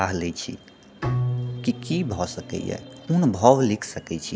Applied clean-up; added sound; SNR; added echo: none; Bowed string instrument; 8 dB; none.